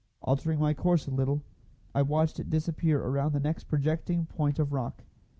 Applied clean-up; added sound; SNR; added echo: none; none; none; none.